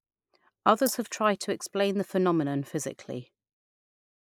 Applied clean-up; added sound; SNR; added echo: neural mask model Resemble Enhance denoiser.